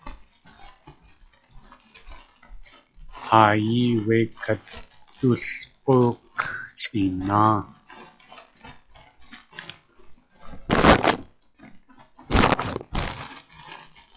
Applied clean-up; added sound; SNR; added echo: classical method log-MMSE.